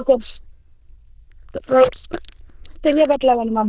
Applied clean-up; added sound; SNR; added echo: neural diffusion model UNIVERSE++.